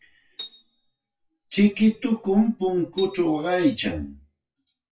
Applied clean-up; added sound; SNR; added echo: classical method WPE with log-MMSE.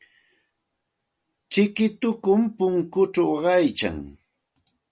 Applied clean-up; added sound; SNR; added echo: none; none; none; none.